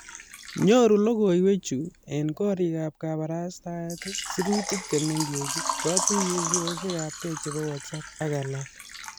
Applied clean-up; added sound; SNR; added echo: none; Water / Liquid; 8 dB; none.